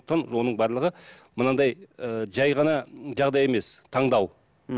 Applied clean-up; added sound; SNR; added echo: none; none; none; none.